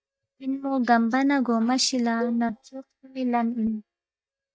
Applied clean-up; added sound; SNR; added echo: neural mask model DeepFilterNet 3.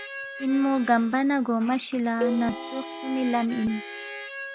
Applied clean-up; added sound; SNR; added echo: none; Harmonica + Cowbell; 10 dB; none.